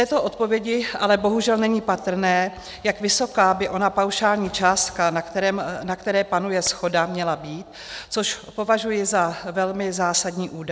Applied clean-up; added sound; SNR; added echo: none; none; none; none.